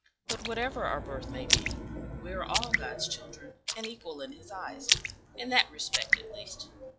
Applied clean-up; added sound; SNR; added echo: classical method log-MMSE.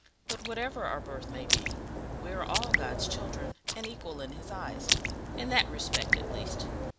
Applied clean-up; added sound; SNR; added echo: none; Raindrop; -4 dB; none.